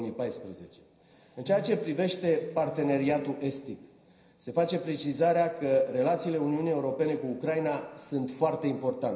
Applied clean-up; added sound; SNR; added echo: none; Electric guitar; 17 dB; reverberation time 0.9 s.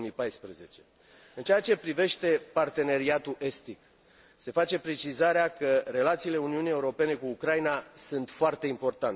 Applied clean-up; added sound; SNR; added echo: none; none; none; none.